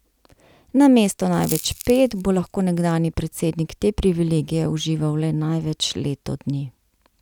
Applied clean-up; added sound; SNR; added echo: none; Crackle; 17 dB; none.